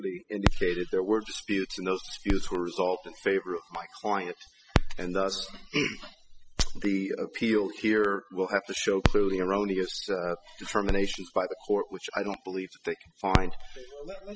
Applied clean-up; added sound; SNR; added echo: classical method spectral subtraction.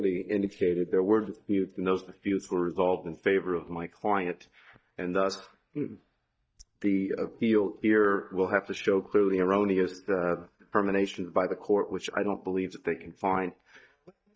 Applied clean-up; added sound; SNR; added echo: neural mask model DeepFilterNet 3.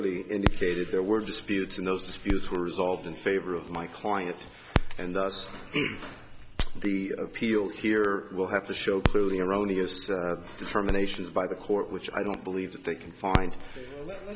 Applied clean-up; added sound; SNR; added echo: none; Crackle; 4 dB; none.